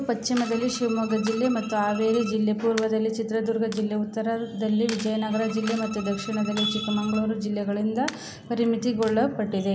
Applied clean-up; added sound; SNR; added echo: none; Coin (dropping) + Bowed string instrument; 16 dB; none.